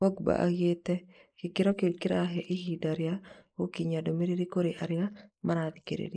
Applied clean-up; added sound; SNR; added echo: neural mask model Resemble Enhance denoiser.